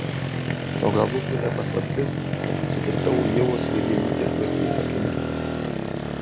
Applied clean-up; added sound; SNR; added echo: none; Motorcycle; -3 dB; none.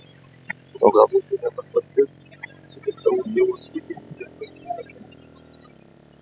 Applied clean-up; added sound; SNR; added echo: classical method spectral subtraction.